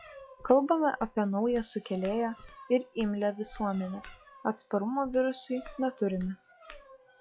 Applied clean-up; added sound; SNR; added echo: classical method log-MMSE.